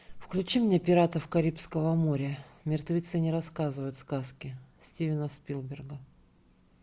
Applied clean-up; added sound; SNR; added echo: none; none; none; none.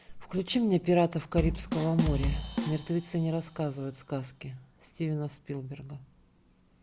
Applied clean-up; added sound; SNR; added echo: none; Bass drum / Drum kit; 4 dB; none.